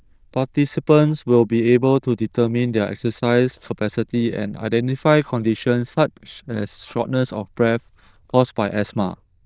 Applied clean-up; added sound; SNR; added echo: neural diffusion model UNIVERSE++.